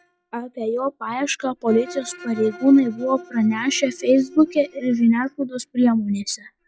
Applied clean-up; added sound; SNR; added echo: classical method log-MMSE.